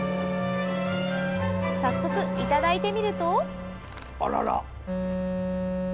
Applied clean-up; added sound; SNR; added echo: none; Wind instrument, woodwind instrument; 1 dB; none.